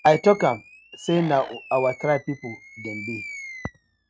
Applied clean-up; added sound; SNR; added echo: neural mask model RNNoise.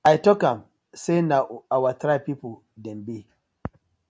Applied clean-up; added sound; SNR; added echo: none; none; none; none.